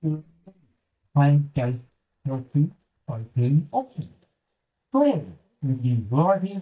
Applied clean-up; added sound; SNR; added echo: neural mask model DeepFilterNet 3.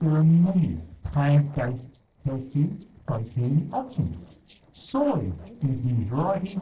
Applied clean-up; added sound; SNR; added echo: neural separator model SepFormer DNS4.